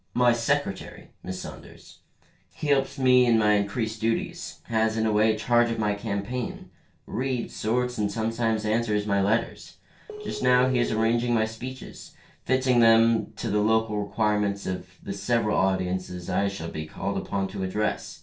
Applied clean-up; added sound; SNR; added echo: neural separator model SepFormer DNS4.